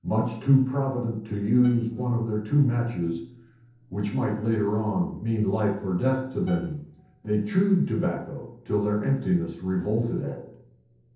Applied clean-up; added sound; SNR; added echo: neural separator model SepFormer DNS4.